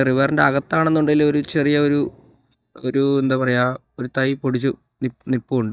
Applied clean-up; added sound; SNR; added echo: neural mask model DeepFilterNet 3.